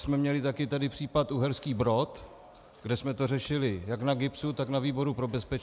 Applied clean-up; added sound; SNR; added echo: none; none; none; none.